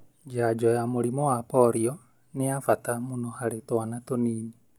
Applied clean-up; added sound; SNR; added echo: none; none; none; none.